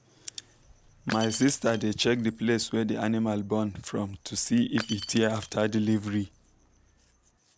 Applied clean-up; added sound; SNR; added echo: none; Shatter / Crushing; 16 dB; none.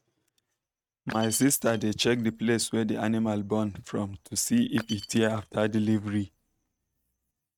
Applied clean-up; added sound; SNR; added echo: neural mask model RNNoise.